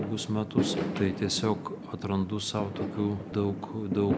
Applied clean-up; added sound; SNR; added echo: none; Fireworks; 3 dB; none.